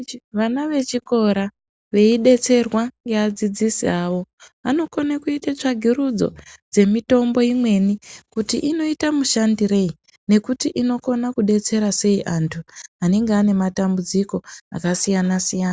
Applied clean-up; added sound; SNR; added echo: none; none; none; none.